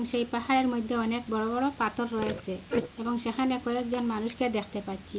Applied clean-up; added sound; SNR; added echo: none; Burping, eructation; 11 dB; none.